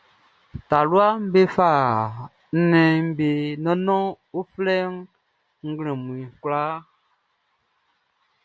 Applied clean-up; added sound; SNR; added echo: none; none; none; none.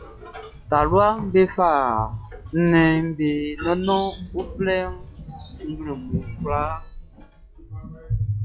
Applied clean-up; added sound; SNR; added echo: classical method log-MMSE.